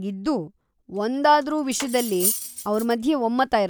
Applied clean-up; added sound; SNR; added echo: none; Cutlery, silverware; 9 dB; none.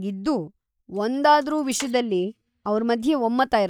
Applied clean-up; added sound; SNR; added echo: neural mask model DeepFilterNet 3.